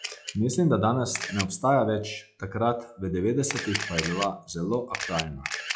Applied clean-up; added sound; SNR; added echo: classical method log-MMSE.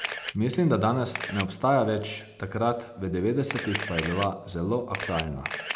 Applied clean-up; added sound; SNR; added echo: none; Camera; 9 dB; none.